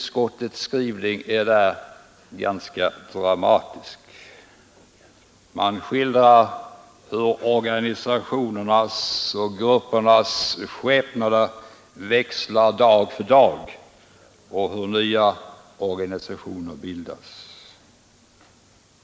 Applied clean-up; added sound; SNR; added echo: none; none; none; none.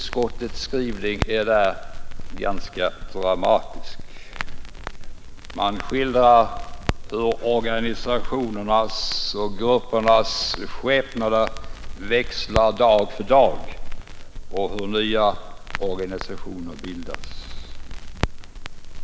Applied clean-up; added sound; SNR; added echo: none; Crackle; 5 dB; none.